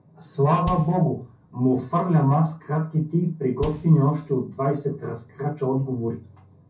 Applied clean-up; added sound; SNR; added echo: none; Bass drum; 18 dB; reverberation time 0.3 s.